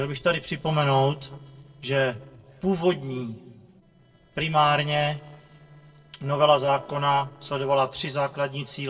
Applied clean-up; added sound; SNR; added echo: neural separator model SepFormer DNS4.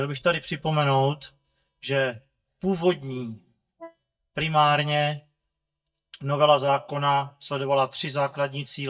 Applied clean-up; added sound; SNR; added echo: neural mask model DeepFilterNet 3.